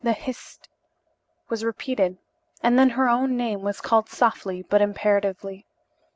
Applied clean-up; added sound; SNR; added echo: none; none; none; none.